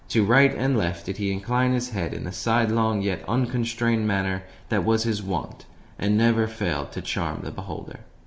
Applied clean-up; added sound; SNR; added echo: none; none; none; none.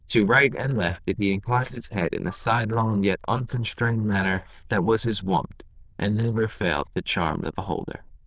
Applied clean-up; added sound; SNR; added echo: neural diffusion model UNIVERSE++.